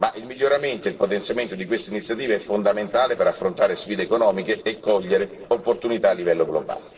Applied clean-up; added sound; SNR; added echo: neural separator model SepFormer DNS4.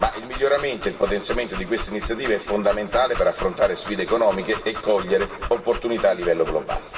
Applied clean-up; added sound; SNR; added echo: none; Dog; 11 dB; reverberation time 2.4 s.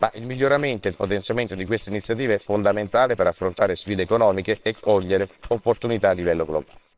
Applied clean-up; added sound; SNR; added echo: neural separator model SepFormer WHAMR!.